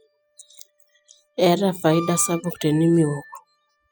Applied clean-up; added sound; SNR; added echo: classical method spectral subtraction.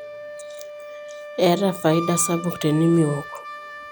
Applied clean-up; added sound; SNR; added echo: none; Wind instrument, woodwind instrument; 12 dB; none.